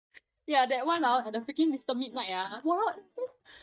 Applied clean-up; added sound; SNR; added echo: neural mask model DeepFilterNet 3.